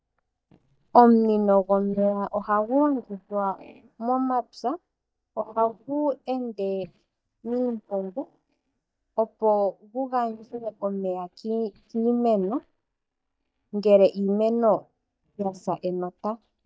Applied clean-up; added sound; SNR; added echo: neural mask model DeepFilterNet 3.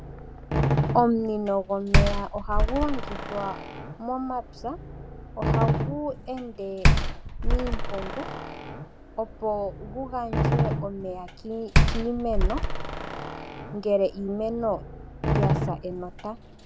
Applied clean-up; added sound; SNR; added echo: none; Slam; -4 dB; none.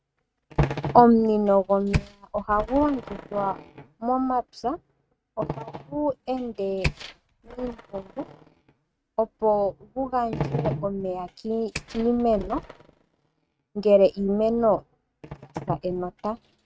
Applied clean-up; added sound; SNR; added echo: neural mask model RNNoise.